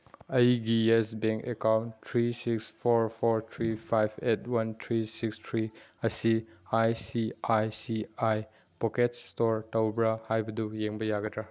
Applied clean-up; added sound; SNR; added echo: none; none; none; none.